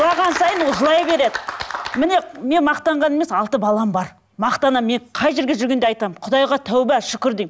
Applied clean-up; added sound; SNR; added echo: none; none; none; none.